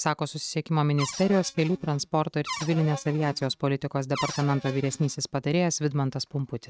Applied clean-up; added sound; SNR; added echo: neural mask model RNNoise.